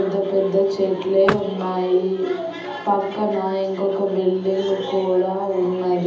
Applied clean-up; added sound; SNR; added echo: none; Vehicle; 9 dB; reverberation time 0.8 s.